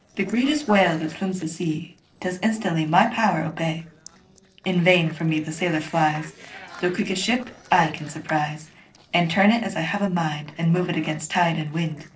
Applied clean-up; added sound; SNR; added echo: neural separator model SepFormer DNS4.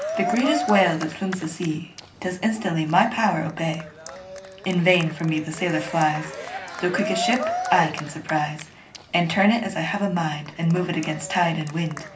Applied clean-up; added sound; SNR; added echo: none; Cheering; 10 dB; reverberation time 0.3 s.